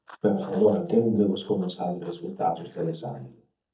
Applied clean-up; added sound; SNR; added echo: neural mask model DeepFilterNet 3.